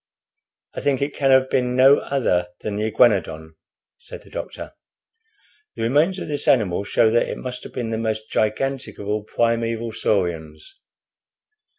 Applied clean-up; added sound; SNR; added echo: none; none; none; none.